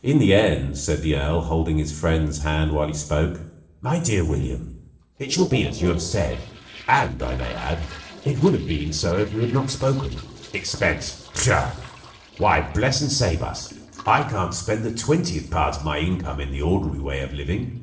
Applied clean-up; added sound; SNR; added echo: neural separator model SepFormer DNS4.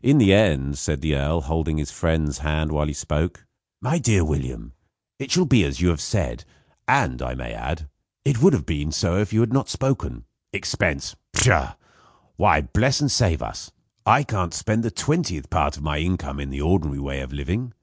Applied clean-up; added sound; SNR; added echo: none; none; none; none.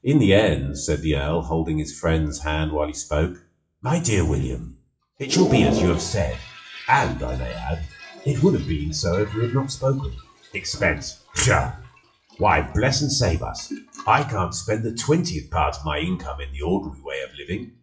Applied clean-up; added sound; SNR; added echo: classical method WPE with log-MMSE.